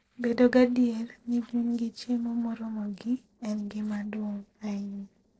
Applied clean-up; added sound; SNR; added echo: neural separator model SepFormer DNS4.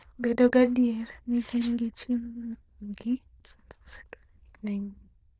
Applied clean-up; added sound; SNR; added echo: neural diffusion model UNIVERSE++.